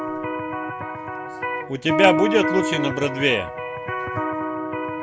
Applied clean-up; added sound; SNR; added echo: none; Electric guitar; 1 dB; none.